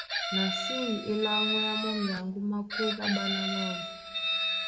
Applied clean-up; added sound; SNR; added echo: none; Chicken, rooster; 0 dB; reverberation time 1.4 s.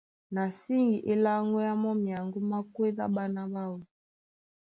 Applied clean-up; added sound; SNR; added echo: none; none; none; none.